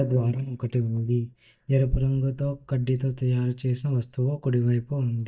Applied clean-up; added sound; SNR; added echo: neural mask model DeepFilterNet 3.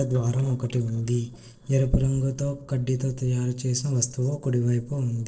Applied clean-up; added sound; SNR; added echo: neural separator model SepFormer DNS4.